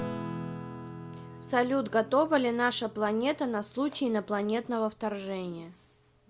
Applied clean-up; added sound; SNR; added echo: none; Acoustic guitar / Strum; 13 dB; none.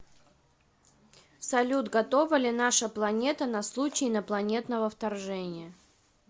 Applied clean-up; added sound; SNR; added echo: none; none; none; none.